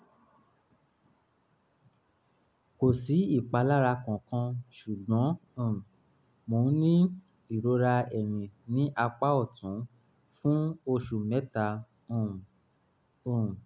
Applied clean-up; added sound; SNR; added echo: none; none; none; none.